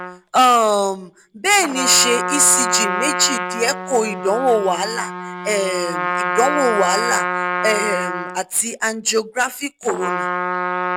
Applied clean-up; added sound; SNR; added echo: none; Trumpet; 4 dB; none.